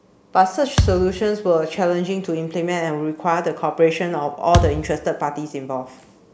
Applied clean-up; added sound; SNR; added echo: none; Thump, thud; 2 dB; none.